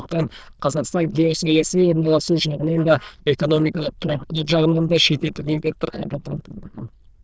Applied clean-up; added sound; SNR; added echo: neural diffusion model UNIVERSE++.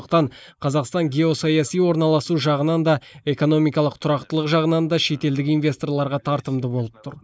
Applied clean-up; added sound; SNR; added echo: neural mask model Resemble Enhance denoiser.